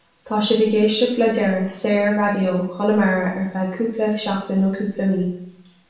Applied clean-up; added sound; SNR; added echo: none; none; none; reverberation time 0.7 s.